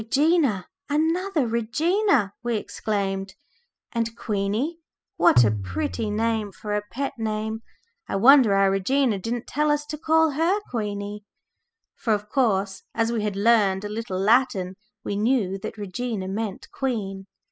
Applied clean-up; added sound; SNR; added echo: classical method spectral subtraction.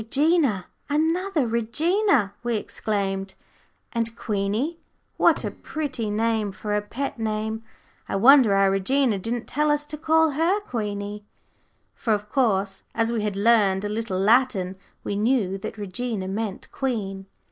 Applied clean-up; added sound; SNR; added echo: neural separator model SepFormer DNS4.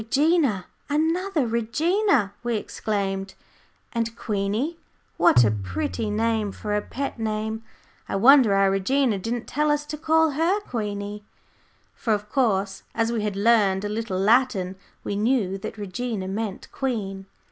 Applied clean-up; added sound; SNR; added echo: none; Tabla; 4 dB; none.